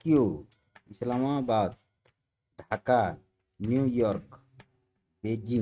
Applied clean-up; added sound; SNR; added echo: neural mask model RNNoise.